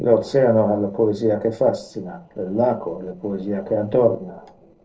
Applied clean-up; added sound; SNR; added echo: neural separator model SepFormer DNS4.